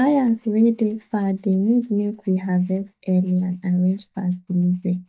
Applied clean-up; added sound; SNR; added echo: neural mask model DeepFilterNet 3.